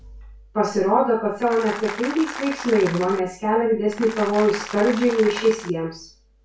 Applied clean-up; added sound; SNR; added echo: none; Applause; 11 dB; reverberation time 0.3 s.